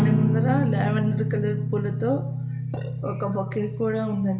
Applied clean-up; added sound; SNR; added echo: none; Guitar; -2 dB; reverberation time 0.6 s.